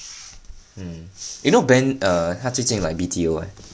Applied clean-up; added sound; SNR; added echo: none; none; none; none.